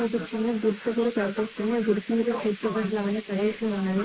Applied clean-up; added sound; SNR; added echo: neural mask model Resemble Enhance denoiser.